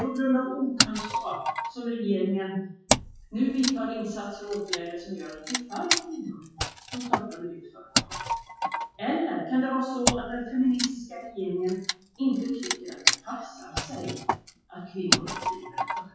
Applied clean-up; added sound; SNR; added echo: classical method WPE with log-MMSE.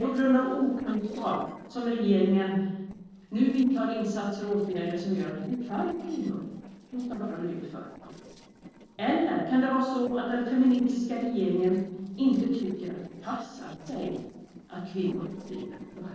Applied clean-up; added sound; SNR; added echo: neural separator model SepFormer DNS4.